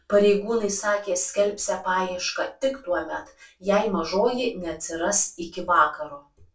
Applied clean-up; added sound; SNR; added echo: none; none; none; reverberation time 0.2 s.